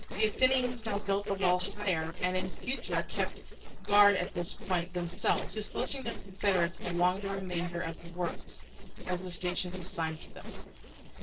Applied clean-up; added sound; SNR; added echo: neural separator model SepFormer DNS4.